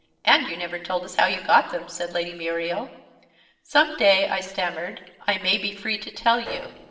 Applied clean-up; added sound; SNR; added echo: neural separator model SepFormer DNS4.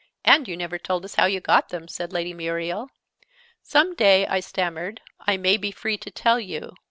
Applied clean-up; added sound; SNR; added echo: none; none; none; none.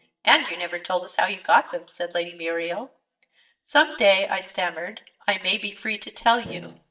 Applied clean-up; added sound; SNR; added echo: neural mask model DeepFilterNet 3.